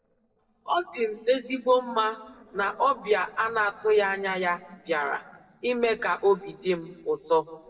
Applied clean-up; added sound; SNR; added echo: neural separator model SepFormer DNS4.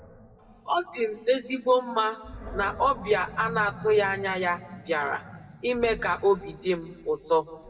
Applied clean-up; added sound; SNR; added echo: none; Animal; 16 dB; reverberation time 1.2 s.